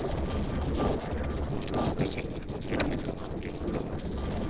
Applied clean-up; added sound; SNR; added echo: neural separator model SepFormer DNS4.